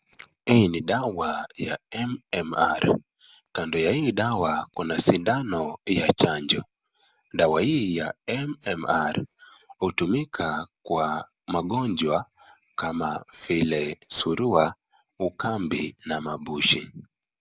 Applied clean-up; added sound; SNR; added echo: none; none; none; none.